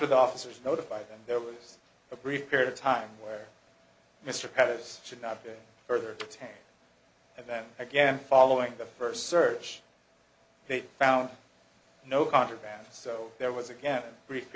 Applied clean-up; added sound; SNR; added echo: none; none; none; none.